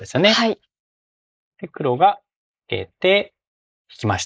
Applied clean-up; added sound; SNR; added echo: neural mask model Resemble Enhance denoiser.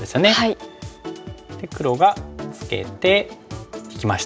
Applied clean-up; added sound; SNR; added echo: none; none; none; none.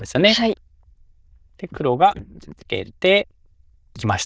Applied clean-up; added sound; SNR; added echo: neural diffusion model UNIVERSE++.